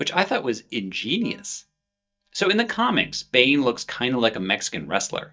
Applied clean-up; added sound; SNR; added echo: neural mask model DeepFilterNet 3.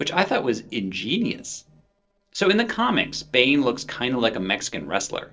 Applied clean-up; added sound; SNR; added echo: neural separator model SepFormer DNS4.